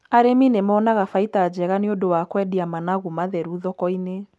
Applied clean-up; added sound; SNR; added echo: none; none; none; none.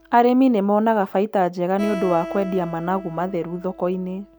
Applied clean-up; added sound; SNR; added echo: none; Acoustic guitar; 15 dB; none.